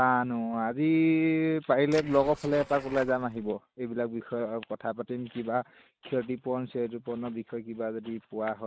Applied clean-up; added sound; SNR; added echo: neural mask model RNNoise.